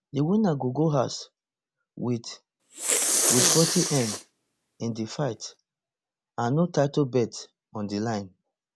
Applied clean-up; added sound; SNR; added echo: none; Respiratory sounds; -1 dB; none.